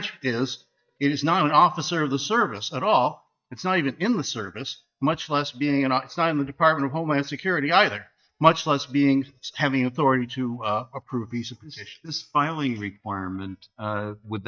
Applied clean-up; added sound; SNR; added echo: neural mask model DeepFilterNet 3.